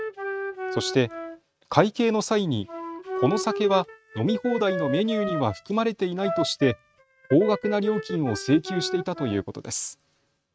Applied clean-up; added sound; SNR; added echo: neural mask model RNNoise.